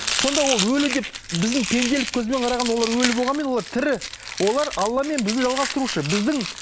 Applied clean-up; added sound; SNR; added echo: none; Domestic sounds, home sounds; 6 dB; none.